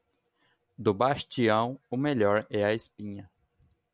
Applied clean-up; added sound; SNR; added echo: none; none; none; none.